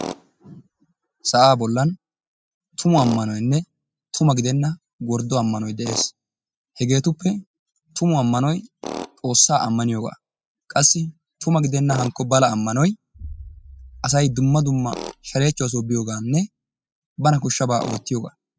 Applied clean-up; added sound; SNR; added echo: classical method spectral subtraction.